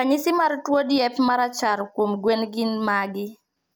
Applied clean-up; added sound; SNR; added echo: none; none; none; none.